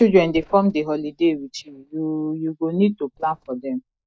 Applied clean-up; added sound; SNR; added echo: neural mask model DeepFilterNet 3.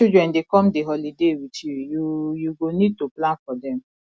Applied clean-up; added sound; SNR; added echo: none; none; none; none.